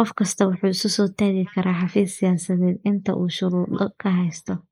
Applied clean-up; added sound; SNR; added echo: neural mask model Resemble Enhance denoiser.